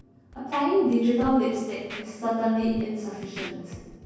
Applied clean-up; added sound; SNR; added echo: none; Scratching (performance technique); 17 dB; reverberation time 1.3 s.